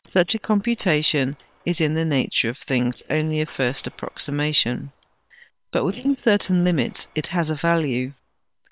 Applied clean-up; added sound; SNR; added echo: neural separator model SepFormer WHAM!.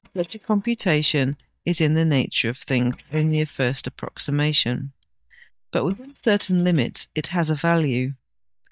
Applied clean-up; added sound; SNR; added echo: neural mask model DeepFilterNet 3.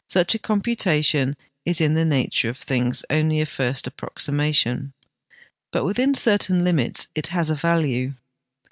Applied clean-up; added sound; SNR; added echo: none; none; none; none.